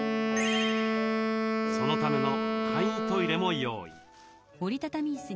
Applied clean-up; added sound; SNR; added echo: none; Wind instrument, woodwind instrument; -3 dB; none.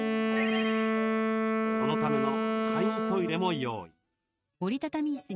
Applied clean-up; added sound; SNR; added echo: neural mask model RNNoise.